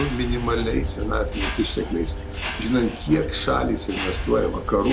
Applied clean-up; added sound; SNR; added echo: none; Mechanisms + Wind / Bird / Insect; 5 dB; none.